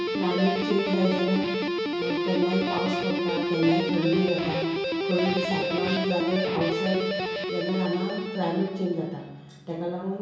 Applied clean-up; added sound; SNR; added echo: none; Guitar; 1 dB; reverberation time 0.6 s.